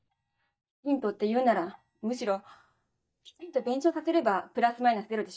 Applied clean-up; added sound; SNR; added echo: neural mask model DeepFilterNet 3.